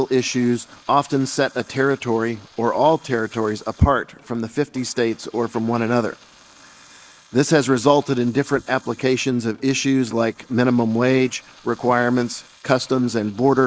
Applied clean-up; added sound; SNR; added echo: neural mask model Resemble Enhance denoiser.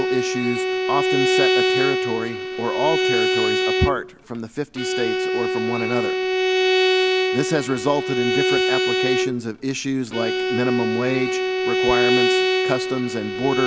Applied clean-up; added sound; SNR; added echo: none; Bowed string instrument; -4 dB; none.